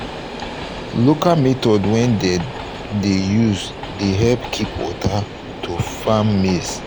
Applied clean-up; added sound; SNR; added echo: none; Train; 11 dB; none.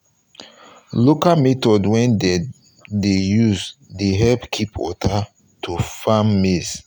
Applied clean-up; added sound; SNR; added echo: none; none; none; none.